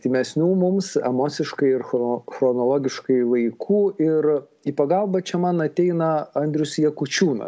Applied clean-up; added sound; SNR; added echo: none; none; none; none.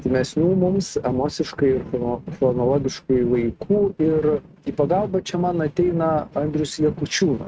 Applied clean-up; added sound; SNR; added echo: neural mask model RNNoise.